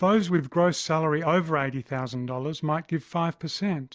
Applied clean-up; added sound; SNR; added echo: none; none; none; none.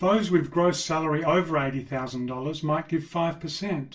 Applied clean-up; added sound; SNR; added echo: none; none; none; reverberation time 0.2 s.